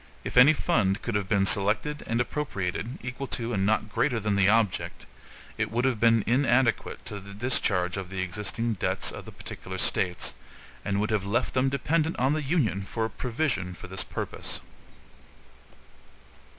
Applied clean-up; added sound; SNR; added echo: none; none; none; none.